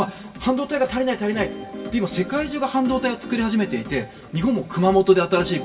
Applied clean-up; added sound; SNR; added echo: none; none; none; reverberation time 2.7 s.